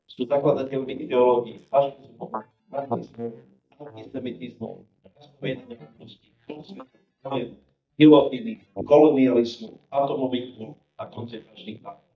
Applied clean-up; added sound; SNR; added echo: neural mask model DeepFilterNet 3.